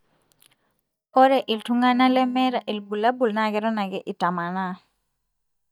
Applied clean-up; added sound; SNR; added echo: neural mask model DeepFilterNet 3.